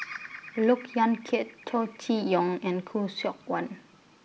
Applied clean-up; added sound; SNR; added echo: none; Bird vocalization, bird call, bird song; 18 dB; none.